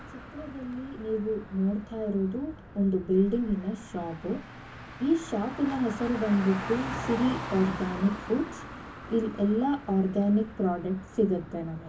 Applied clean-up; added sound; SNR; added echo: none; Car; 12 dB; reverberation time 0.3 s.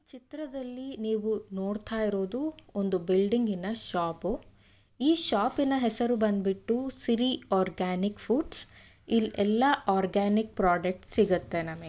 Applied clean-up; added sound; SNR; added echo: none; none; none; none.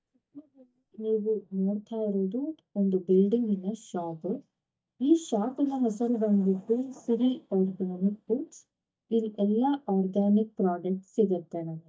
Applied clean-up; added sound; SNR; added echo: neural mask model DeepFilterNet 3.